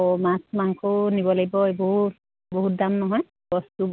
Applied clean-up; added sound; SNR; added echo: none; none; none; none.